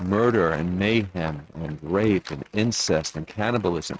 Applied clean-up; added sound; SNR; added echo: neural mask model RNNoise.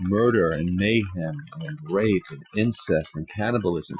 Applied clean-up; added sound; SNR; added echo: classical method Wiener filter.